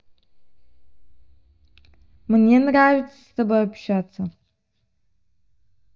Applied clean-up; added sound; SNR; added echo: neural mask model DeepFilterNet 3.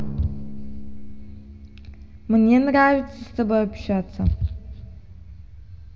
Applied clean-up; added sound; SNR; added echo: none; Drum; 19 dB; reverberation time 2.2 s.